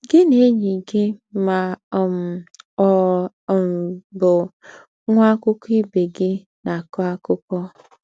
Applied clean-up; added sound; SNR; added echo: none; none; none; none.